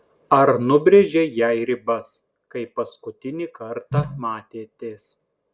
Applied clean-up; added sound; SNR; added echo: none; none; none; none.